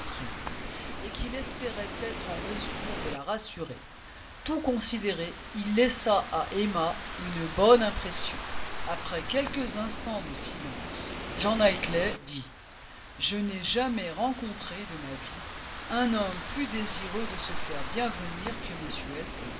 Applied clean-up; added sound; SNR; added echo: none; Rain / Thunderstorm; 6 dB; reverberation time 0.8 s.